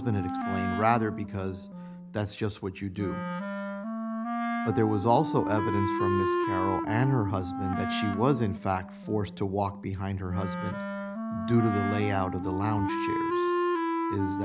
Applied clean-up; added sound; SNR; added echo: none; Wind instrument, woodwind instrument; 2 dB; none.